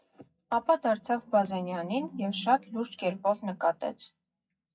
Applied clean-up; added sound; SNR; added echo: classical method WPE with log-MMSE.